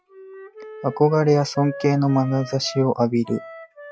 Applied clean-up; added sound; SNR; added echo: classical method log-MMSE.